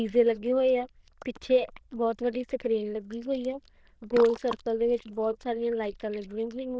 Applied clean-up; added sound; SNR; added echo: neural diffusion model UNIVERSE++.